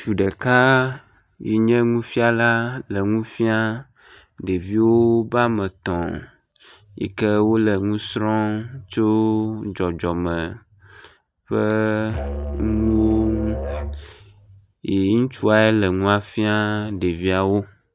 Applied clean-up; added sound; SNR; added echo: neural mask model DeepFilterNet 3.